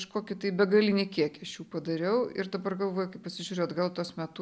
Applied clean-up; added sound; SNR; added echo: none; none; none; none.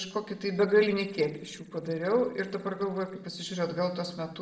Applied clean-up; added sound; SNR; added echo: neural separator model SepFormer DNS4.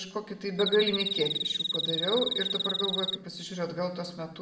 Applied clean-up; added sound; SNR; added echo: none; Cricket; 0 dB; reverberation time 0.6 s.